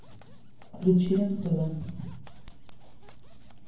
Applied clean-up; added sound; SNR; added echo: none; Zipper (clothing); 11 dB; reverberation time 0.9 s.